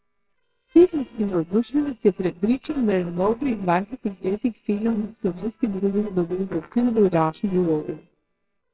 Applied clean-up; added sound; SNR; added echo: neural separator model SepFormer WHAMR!.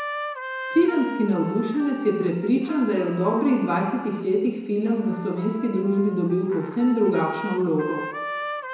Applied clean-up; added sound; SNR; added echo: none; Trumpet; 12 dB; reverberation time 1.0 s.